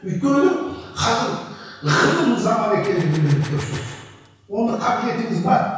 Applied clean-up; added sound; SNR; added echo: none; Gunshot, gunfire; 17 dB; reverberation time 1.1 s.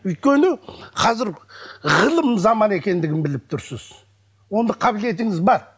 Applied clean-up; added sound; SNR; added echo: none; none; none; none.